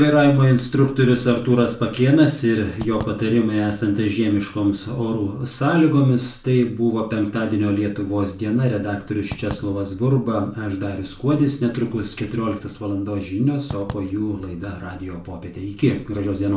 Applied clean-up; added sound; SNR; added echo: none; Fireworks; 18 dB; reverberation time 0.4 s.